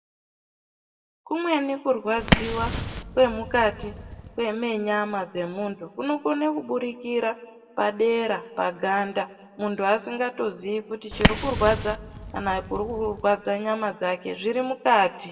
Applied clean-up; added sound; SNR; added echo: none; Fire; 3 dB; reverberation time 0.9 s.